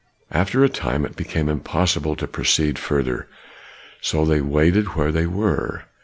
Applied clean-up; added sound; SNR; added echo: none; none; none; none.